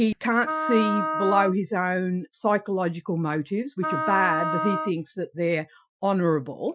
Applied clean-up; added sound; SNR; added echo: classical method Wiener filter.